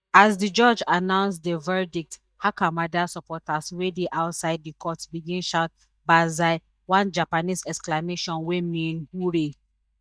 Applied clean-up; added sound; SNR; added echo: neural mask model DeepFilterNet 3.